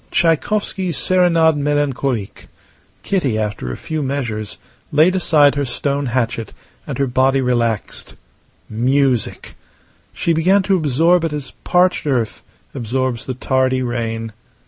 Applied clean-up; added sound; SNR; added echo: none; none; none; none.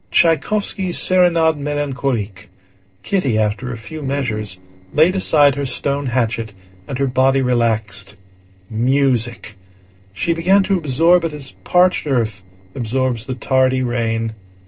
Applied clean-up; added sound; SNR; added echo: neural separator model SepFormer DNS4.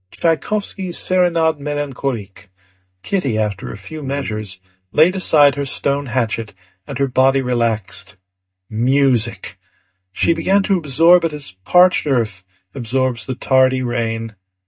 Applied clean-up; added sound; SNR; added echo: neural mask model DeepFilterNet 3.